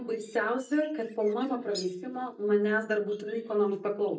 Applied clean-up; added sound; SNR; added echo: neural mask model DeepFilterNet 3.